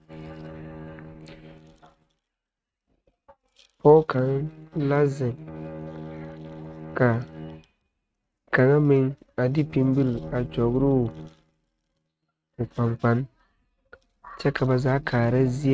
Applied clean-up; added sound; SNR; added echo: neural mask model RNNoise.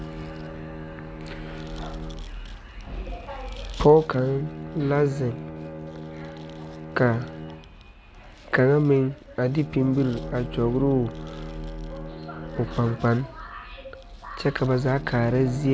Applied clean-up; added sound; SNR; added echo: none; Bowed string instrument; 13 dB; none.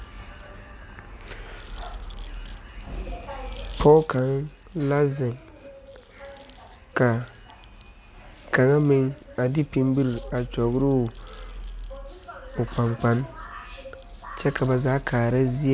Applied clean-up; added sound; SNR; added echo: none; none; none; none.